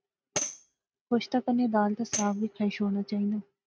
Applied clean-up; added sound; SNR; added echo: neural mask model RNNoise.